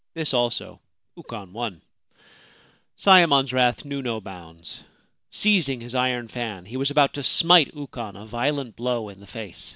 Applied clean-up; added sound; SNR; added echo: none; none; none; none.